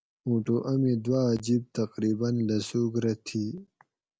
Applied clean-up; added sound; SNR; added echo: none; none; none; none.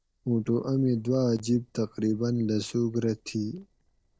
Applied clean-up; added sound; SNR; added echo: neural separator model SepFormer DNS4.